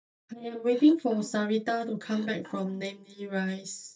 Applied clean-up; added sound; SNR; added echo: neural mask model DeepFilterNet 3.